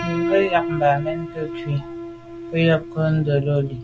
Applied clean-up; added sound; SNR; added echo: none; Piano; 8 dB; none.